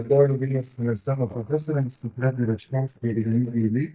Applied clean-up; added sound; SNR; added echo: neural mask model DeepFilterNet 3.